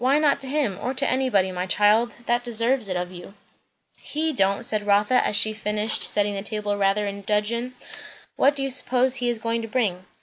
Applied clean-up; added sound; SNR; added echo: none; none; none; none.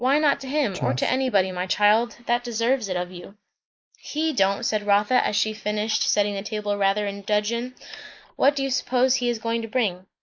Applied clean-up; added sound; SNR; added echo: neural mask model Resemble Enhance denoiser.